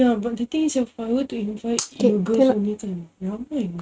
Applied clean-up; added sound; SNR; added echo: neural mask model RNNoise.